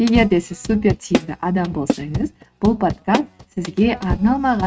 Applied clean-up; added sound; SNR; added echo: neural mask model RNNoise.